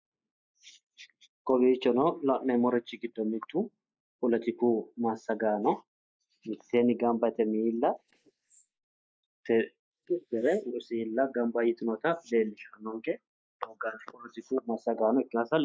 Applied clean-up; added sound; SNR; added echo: neural mask model Resemble Enhance denoiser.